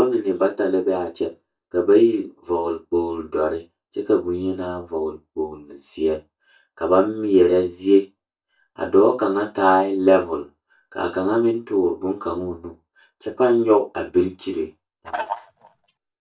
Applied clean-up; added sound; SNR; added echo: neural mask model DeepFilterNet 3.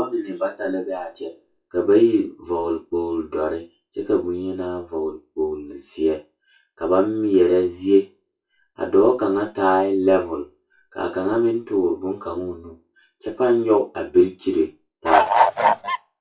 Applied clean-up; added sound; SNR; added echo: classical method WPE with log-MMSE.